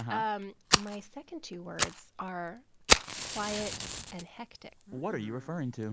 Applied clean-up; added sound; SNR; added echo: none; Fire; -3 dB; none.